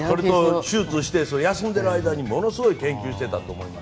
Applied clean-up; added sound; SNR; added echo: none; none; none; none.